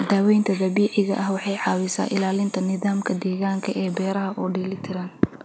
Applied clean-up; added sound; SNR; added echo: none; none; none; none.